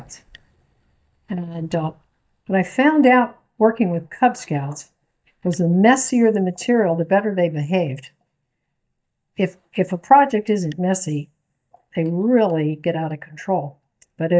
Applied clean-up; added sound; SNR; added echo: neural mask model DeepFilterNet 3.